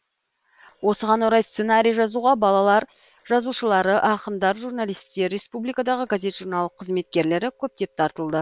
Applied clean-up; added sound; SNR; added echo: neural separator model SepFormer WHAM!.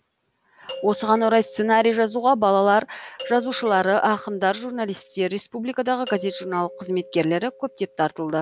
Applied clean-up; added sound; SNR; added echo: none; Doorbell; 17 dB; none.